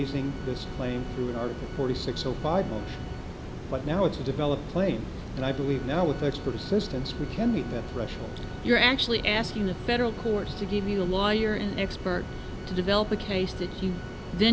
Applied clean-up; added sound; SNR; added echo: none; Organ; 19 dB; none.